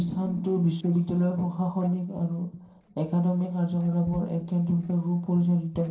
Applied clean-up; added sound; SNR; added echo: neural separator model SepFormer DNS4.